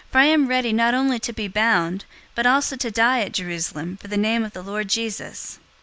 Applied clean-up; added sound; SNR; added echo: none; none; none; none.